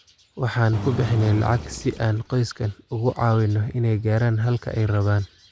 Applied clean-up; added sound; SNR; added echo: none; Engine; 10 dB; none.